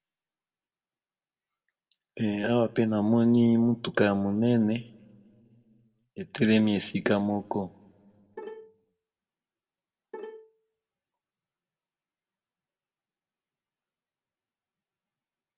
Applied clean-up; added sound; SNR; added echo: none; Bowed string instrument; 16 dB; reverberation time 1.0 s.